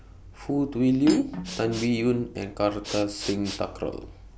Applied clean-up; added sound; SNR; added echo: none; Cutlery, silverware + Respiratory sounds; 12 dB; none.